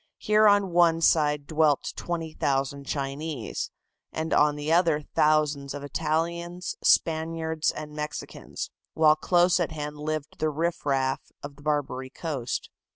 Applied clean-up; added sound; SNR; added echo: none; none; none; none.